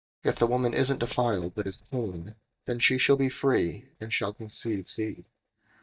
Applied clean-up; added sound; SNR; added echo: neural mask model DeepFilterNet 3.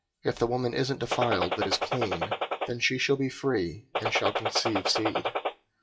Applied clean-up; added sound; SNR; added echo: classical method WPE with log-MMSE.